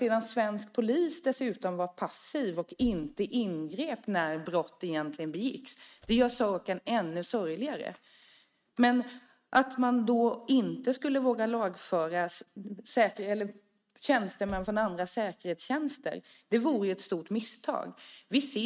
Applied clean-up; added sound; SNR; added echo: neural mask model RNNoise.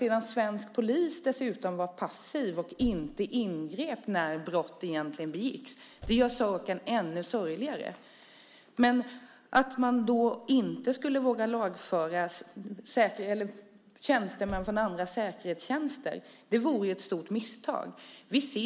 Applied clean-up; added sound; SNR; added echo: none; Slam / Car; 16 dB; none.